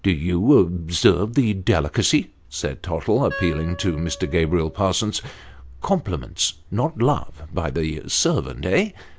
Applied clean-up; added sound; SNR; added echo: none; Wind instrument, woodwind instrument; 16 dB; none.